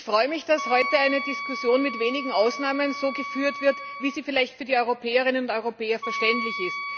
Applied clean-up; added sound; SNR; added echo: none; Wind instrument, woodwind instrument; 8 dB; none.